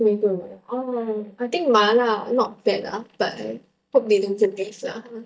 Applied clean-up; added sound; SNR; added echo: neural mask model DeepFilterNet 3.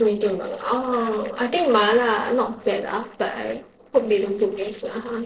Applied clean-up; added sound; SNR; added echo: neural separator model SepFormer DNS4.